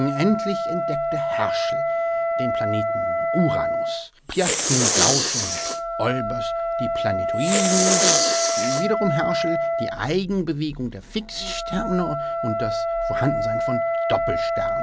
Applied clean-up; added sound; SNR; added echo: none; Wind instrument, woodwind instrument + Respiratory sounds; -3 dB; none.